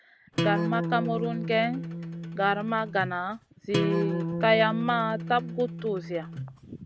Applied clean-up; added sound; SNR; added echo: none; Acoustic guitar; 3 dB; none.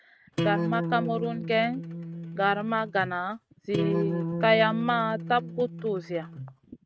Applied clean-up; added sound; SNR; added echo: neural mask model RNNoise.